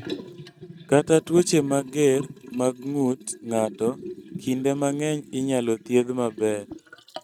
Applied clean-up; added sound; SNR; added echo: neural mask model RNNoise.